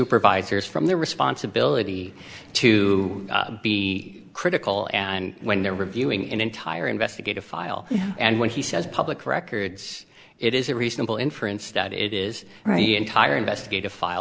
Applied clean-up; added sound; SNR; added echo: none; none; none; none.